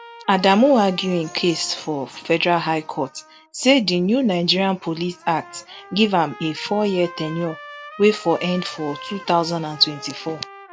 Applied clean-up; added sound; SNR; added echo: none; Trumpet; 20 dB; none.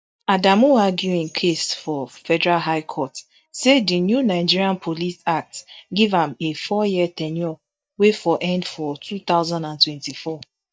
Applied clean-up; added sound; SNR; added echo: neural mask model DeepFilterNet 3.